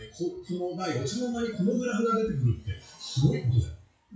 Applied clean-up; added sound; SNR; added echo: classical method WPE with log-MMSE.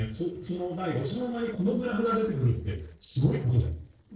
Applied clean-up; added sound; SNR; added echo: neural separator model SepFormer DNS4.